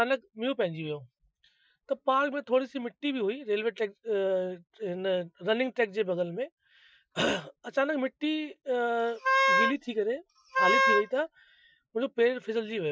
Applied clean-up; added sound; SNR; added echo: classical method Wiener filter.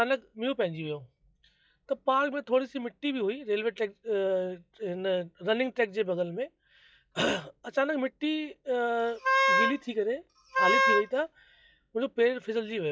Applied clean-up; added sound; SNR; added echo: classical method log-MMSE.